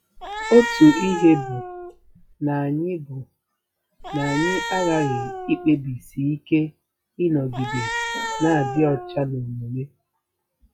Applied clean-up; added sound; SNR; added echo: classical method log-MMSE.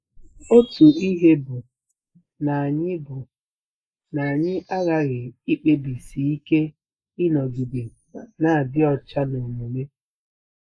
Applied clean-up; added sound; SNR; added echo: neural mask model Resemble Enhance denoiser.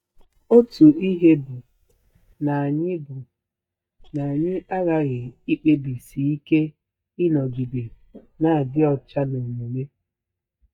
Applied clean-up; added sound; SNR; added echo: neural mask model DeepFilterNet 3.